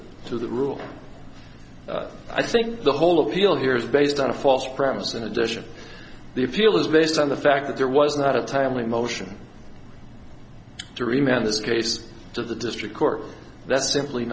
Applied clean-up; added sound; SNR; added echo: none; none; none; none.